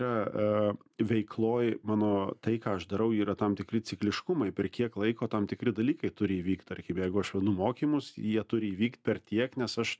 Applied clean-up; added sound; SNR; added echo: none; none; none; none.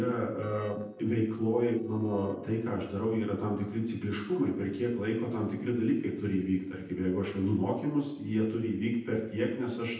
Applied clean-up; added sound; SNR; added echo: neural separator model SepFormer DNS4.